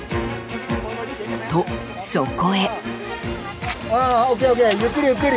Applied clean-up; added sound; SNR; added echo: none; none; none; none.